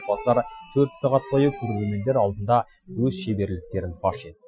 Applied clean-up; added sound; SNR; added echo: classical method Wiener filter.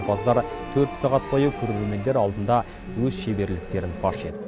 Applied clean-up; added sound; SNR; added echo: none; Engine; 17 dB; none.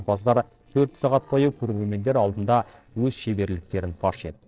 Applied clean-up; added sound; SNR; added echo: neural separator model SepFormer DNS4.